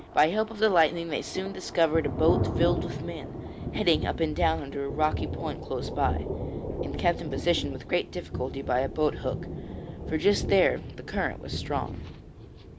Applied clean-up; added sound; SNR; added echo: none; Thunder; 5 dB; none.